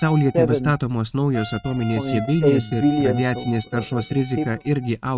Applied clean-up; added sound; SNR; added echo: neural mask model RNNoise.